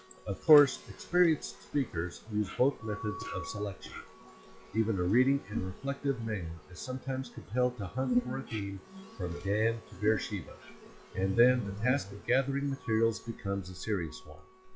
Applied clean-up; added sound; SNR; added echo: classical method log-MMSE.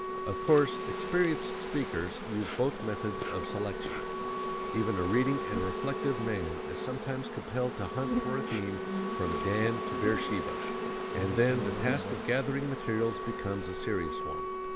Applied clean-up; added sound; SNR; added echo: none; Insect + Wind instrument, woodwind instrument; 2 dB; none.